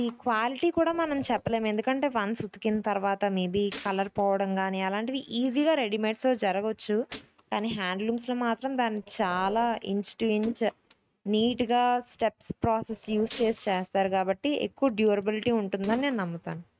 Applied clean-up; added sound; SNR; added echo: neural mask model RNNoise.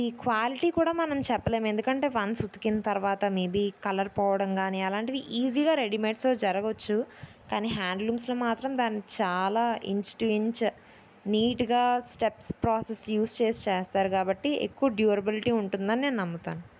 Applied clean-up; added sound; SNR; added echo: none; none; none; none.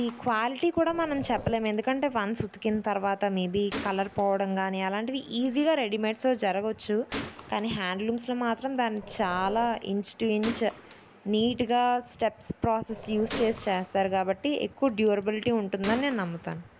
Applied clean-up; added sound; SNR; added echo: none; Gunshot, gunfire + Growling; 16 dB; none.